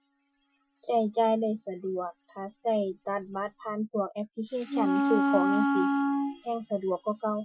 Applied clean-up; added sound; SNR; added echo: classical method Wiener filter.